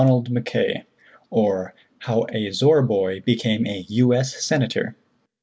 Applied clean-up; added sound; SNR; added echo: none; none; none; none.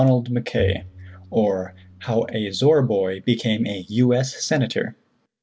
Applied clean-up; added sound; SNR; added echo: none; Bowed string instrument; 12 dB; none.